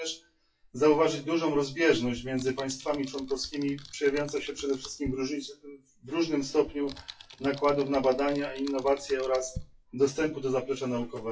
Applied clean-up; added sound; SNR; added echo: classical method WPE with log-MMSE.